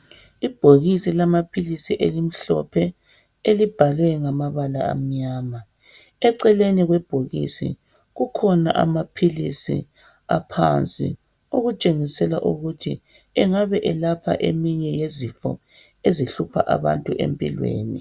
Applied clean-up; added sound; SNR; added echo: none; none; none; none.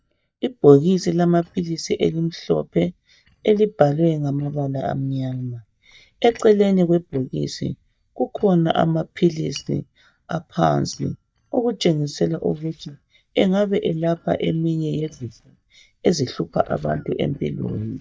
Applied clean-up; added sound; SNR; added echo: neural mask model DeepFilterNet 3.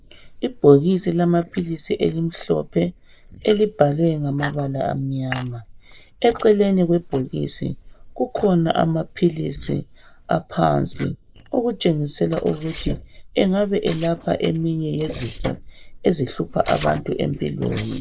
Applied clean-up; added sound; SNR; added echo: neural mask model Resemble Enhance denoiser.